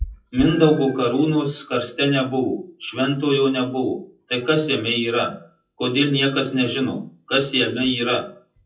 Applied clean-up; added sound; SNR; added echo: classical method WPE with log-MMSE.